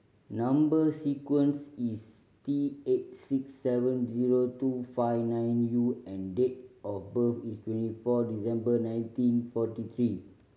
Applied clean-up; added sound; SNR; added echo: none; none; none; none.